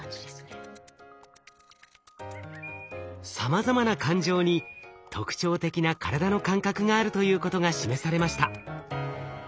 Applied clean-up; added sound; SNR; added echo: none; Bird; 17 dB; none.